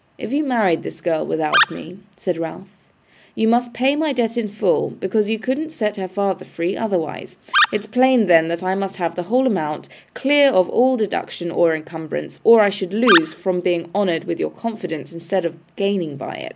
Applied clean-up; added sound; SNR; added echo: none; Animal; 2 dB; none.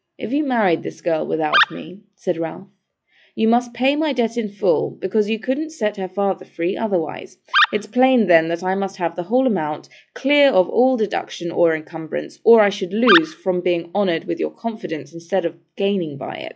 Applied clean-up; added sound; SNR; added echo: classical method log-MMSE.